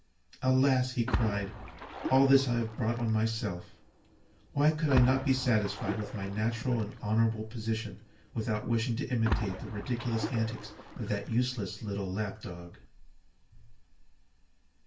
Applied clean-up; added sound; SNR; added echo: none; Splash, splatter; 8 dB; reverberation time 0.3 s.